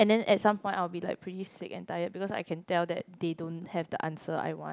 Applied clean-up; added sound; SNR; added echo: none; none; none; none.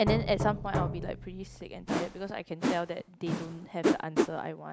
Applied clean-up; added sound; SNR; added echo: none; Whoosh, swoosh, swish + Knock; -1 dB; none.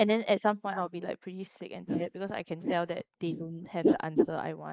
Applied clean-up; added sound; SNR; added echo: neural mask model Resemble Enhance denoiser.